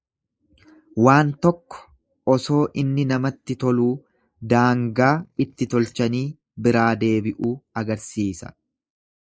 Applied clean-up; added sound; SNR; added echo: neural mask model Resemble Enhance denoiser.